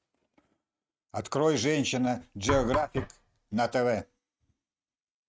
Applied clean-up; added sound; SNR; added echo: neural mask model RNNoise.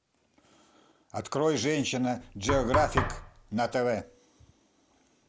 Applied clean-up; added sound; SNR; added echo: none; Knock; 3 dB; none.